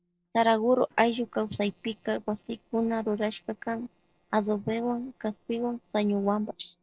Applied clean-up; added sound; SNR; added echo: neural separator model SepFormer DNS4.